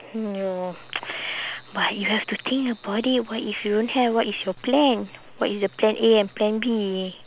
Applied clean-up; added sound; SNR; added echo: none; none; none; none.